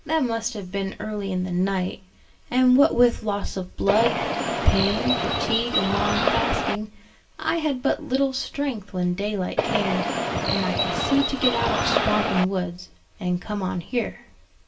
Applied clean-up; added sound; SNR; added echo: none; Bird; -1 dB; reverberation time 0.2 s.